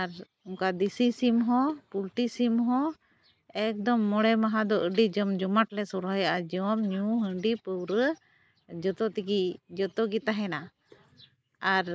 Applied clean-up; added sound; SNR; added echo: neural mask model Resemble Enhance denoiser.